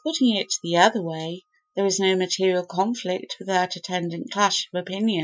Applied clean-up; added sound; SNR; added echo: classical method Wiener filter.